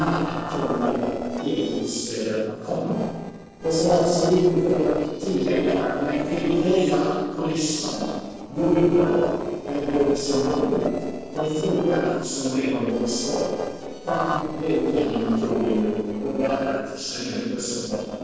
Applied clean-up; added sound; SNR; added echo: neural separator model SepFormer DNS4.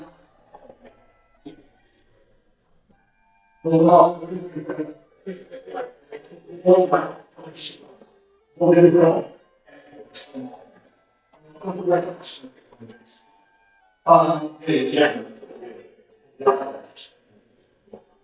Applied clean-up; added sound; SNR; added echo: neural mask model DeepFilterNet 3.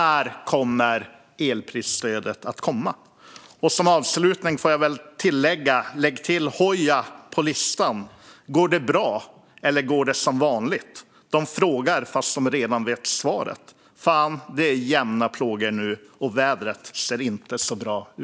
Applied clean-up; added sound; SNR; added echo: none; none; none; none.